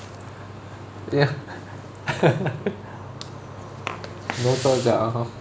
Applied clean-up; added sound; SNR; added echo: none; none; none; none.